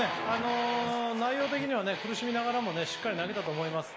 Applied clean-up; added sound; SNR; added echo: none; none; none; none.